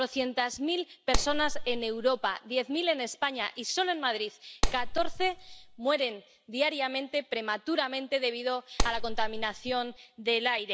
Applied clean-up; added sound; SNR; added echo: none; Clapping; -1 dB; none.